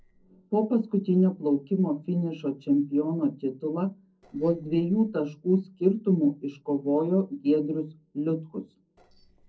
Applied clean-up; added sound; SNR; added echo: neural separator model SepFormer DNS4.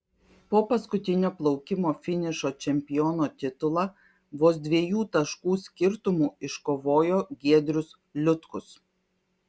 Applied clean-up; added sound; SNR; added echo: none; none; none; none.